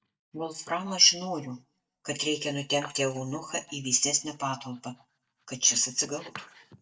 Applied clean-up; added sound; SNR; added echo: neural mask model DeepFilterNet 3.